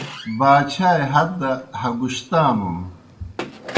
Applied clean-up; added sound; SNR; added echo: none; Squeak / Slam / Wood; 13 dB; reverberation time 0.4 s.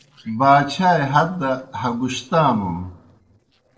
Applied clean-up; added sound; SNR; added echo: neural separator model SepFormer DNS4.